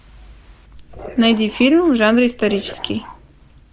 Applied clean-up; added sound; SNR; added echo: none; Dog; 18 dB; none.